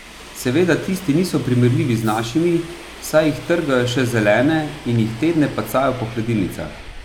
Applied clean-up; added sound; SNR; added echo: none; Subway, metro, underground; 18 dB; none.